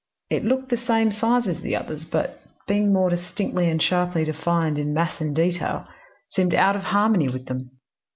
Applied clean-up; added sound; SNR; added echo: none; none; none; none.